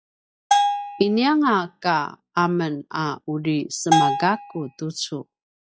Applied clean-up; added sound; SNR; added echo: classical method log-MMSE.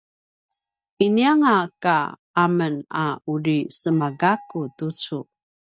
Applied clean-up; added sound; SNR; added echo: neural mask model DeepFilterNet 3.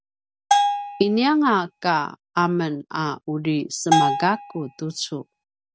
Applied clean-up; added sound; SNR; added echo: none; Bell; 1 dB; none.